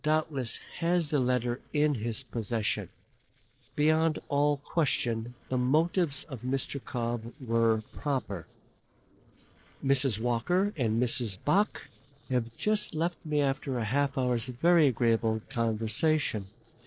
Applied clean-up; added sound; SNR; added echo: neural separator model SepFormer DNS4.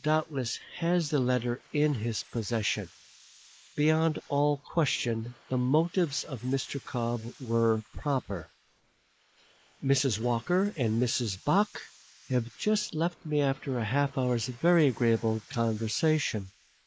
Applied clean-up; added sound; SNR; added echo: neural mask model Resemble Enhance denoiser.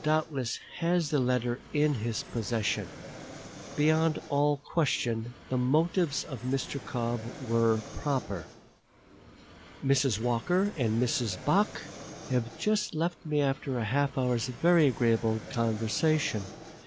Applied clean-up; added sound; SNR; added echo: none; Fixed-wing aircraft, airplane; 16 dB; none.